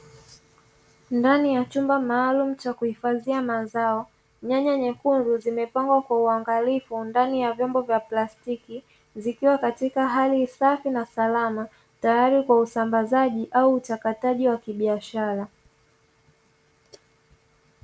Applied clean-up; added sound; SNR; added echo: none; none; none; none.